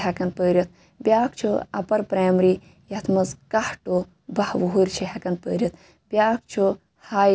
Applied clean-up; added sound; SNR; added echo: none; none; none; none.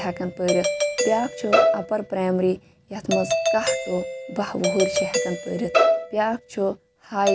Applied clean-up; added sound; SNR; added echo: none; Doorbell + Bowed string instrument; -1 dB; none.